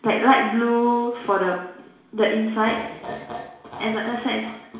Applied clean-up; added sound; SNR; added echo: none; none; none; reverberation time 0.7 s.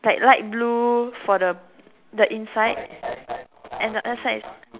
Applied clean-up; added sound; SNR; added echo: none; none; none; none.